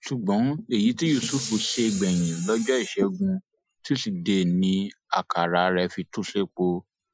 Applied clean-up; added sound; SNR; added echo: classical method Wiener filter.